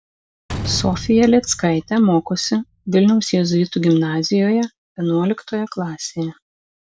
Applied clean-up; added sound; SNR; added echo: none; Slam; 14 dB; none.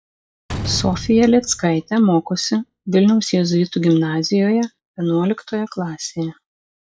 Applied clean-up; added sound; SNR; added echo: classical method log-MMSE.